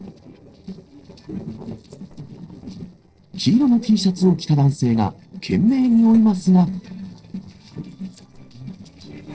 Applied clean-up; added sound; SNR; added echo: neural separator model SepFormer DNS4.